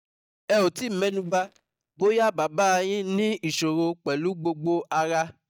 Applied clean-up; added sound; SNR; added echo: neural mask model DeepFilterNet 3.